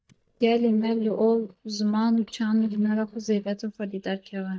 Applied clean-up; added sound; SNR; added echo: neural mask model DeepFilterNet 3.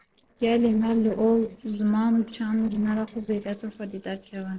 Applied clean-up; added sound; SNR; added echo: neural separator model SepFormer DNS4.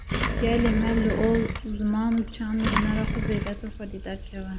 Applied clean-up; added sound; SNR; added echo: none; Engine; 2 dB; reverberation time 0.3 s.